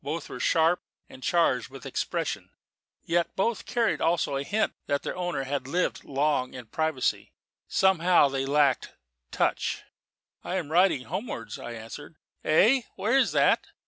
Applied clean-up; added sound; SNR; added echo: none; none; none; none.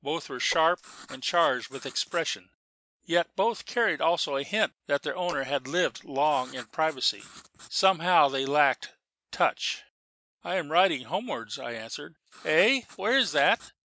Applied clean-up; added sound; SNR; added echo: neural mask model Resemble Enhance denoiser.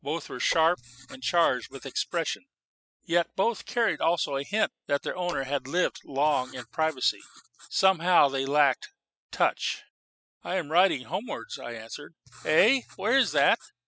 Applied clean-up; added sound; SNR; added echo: classical method spectral subtraction.